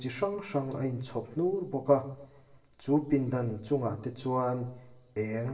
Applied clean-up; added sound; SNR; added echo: none; none; none; reverberation time 0.7 s.